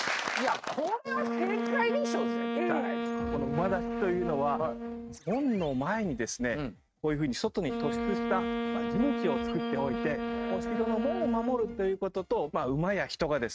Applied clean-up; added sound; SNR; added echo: neural mask model RNNoise.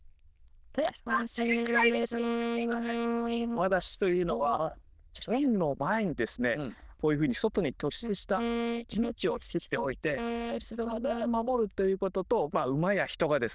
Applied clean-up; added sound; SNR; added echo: neural diffusion model UNIVERSE++.